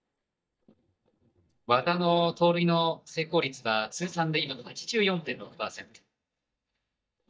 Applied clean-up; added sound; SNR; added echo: neural mask model DeepFilterNet 3.